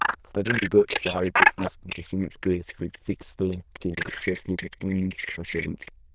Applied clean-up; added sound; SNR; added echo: neural diffusion model UNIVERSE++.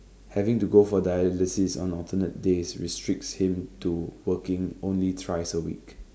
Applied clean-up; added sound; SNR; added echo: none; none; none; none.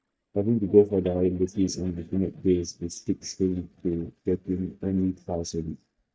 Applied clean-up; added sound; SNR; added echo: neural mask model DeepFilterNet 3.